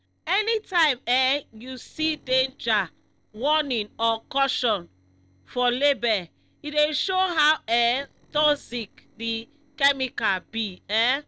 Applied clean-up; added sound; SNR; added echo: neural separator model SepFormer DNS4.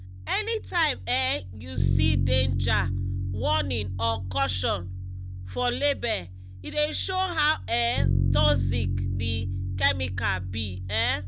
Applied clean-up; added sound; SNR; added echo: none; Bass guitar; -1 dB; none.